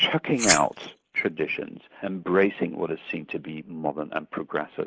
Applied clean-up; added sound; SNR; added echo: neural mask model Resemble Enhance denoiser.